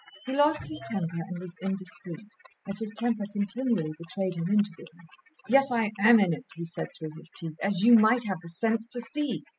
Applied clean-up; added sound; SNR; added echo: classical method spectral subtraction.